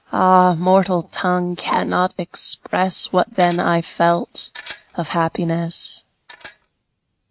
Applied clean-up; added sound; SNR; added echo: neural mask model RNNoise.